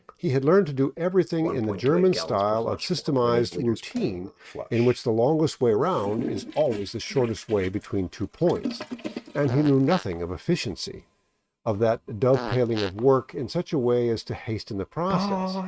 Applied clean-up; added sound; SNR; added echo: neural mask model RNNoise.